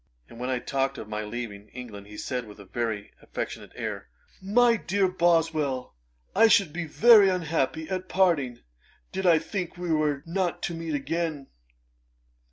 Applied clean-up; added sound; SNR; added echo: none; none; none; none.